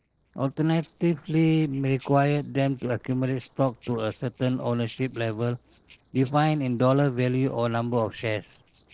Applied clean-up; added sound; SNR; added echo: neural separator model SepFormer DNS4.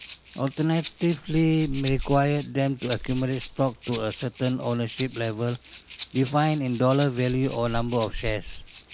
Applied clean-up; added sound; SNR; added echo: none; Rattle (instrument) + Chewing, mastication; 12 dB; none.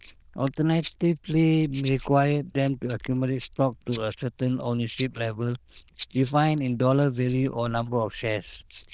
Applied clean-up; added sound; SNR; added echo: neural diffusion model UNIVERSE++.